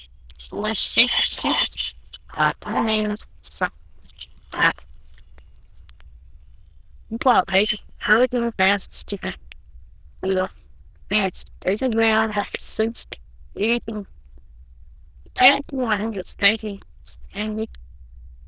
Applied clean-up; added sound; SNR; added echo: neural diffusion model UNIVERSE++.